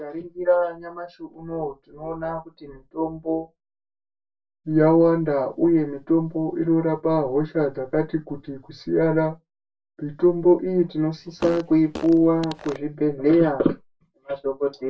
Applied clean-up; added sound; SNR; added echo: none; Fart; 14 dB; reverberation time 0.2 s.